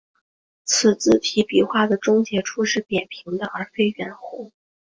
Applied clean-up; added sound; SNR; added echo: none; none; none; none.